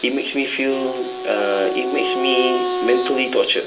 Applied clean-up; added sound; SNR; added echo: none; Wind instrument, woodwind instrument; 4 dB; reverberation time 0.2 s.